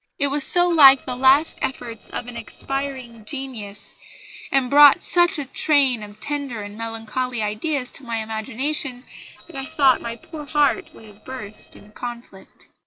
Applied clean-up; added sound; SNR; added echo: neural separator model SepFormer DNS4.